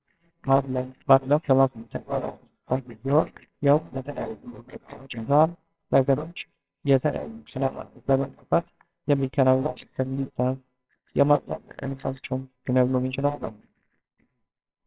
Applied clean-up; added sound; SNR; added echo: neural separator model SepFormer WHAMR!.